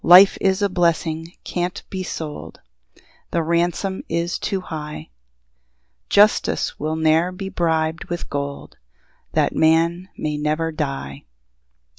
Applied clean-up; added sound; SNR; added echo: none; none; none; none.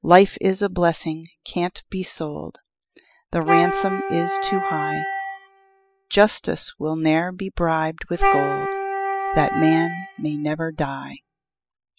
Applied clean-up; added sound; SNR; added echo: classical method spectral subtraction.